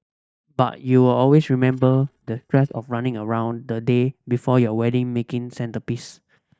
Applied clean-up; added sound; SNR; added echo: neural mask model DeepFilterNet 3.